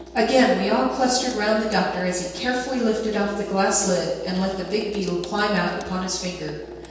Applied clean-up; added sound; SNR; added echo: none; Sink (filling or washing) / Water tap, faucet; 16 dB; reverberation time 1.2 s.